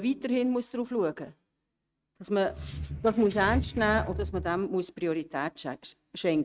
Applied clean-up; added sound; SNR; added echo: neural mask model RNNoise.